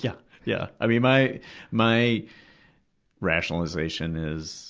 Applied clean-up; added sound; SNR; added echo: none; none; none; none.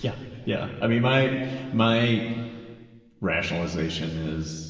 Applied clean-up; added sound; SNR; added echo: none; none; none; reverberation time 1.9 s.